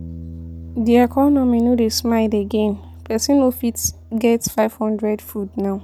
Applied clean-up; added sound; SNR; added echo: none; Bass guitar; 17 dB; none.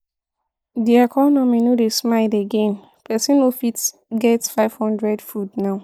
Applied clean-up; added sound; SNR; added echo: neural mask model Resemble Enhance denoiser.